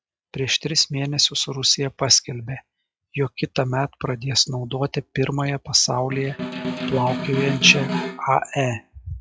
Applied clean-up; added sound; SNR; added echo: classical method log-MMSE.